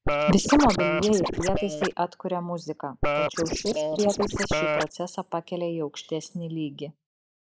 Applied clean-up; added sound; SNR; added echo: neural mask model Resemble Enhance denoiser.